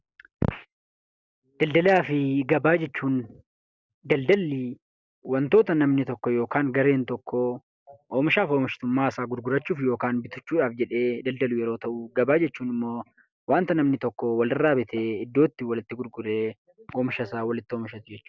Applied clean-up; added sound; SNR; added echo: none; none; none; none.